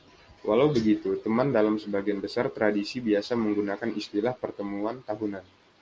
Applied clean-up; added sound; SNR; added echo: none; none; none; none.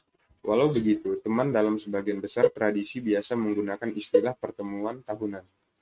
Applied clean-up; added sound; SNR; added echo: neural mask model RNNoise.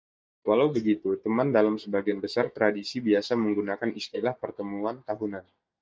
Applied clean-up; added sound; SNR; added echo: neural mask model DeepFilterNet 3.